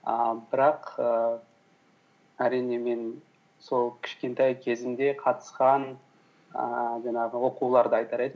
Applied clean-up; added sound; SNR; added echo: none; none; none; none.